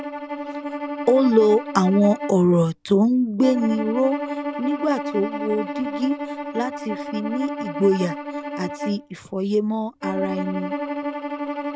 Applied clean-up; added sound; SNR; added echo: none; Bowed string instrument; 7 dB; none.